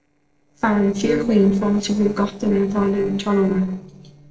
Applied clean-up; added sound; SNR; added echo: neural separator model SepFormer DNS4.